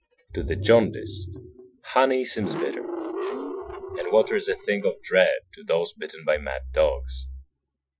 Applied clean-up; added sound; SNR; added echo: classical method Wiener filter.